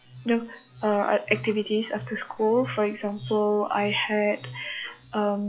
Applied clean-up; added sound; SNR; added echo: classical method log-MMSE.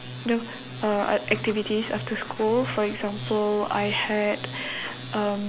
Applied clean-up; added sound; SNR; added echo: none; Writing; 20 dB; none.